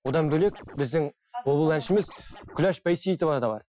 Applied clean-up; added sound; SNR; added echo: classical method Wiener filter.